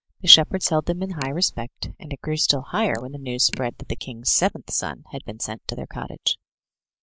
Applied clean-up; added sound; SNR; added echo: neural mask model Resemble Enhance denoiser.